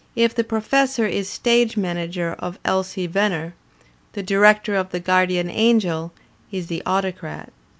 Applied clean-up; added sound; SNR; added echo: none; none; none; none.